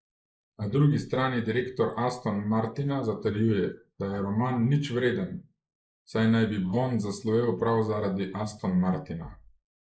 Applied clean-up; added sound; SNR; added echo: neural mask model Resemble Enhance denoiser.